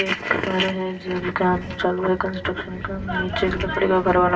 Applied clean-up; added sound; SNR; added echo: none; Subway, metro, underground; 12 dB; reverberation time 2.5 s.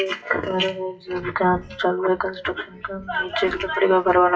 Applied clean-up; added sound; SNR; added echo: classical method WPE with log-MMSE.